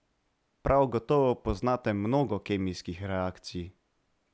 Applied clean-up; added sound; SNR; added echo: none; none; none; none.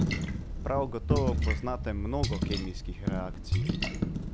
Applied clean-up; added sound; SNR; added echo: none; Coin (dropping) + Splash, splatter; -5 dB; none.